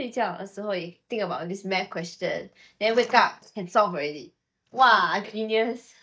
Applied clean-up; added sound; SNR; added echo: neural mask model DeepFilterNet 3.